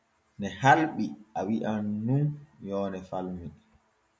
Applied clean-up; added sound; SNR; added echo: none; none; none; none.